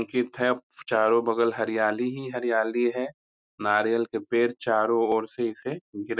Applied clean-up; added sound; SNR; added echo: none; none; none; none.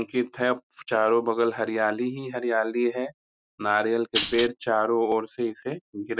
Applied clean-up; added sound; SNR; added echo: none; Tambourine; 2 dB; none.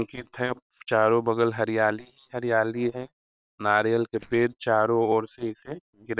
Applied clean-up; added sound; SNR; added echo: neural separator model SepFormer WHAM!.